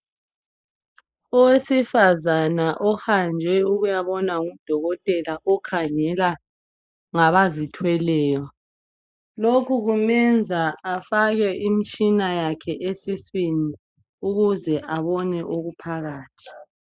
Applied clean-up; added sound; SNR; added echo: neural mask model Resemble Enhance denoiser.